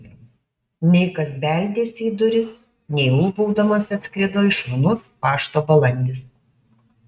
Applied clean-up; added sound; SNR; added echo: neural mask model RNNoise.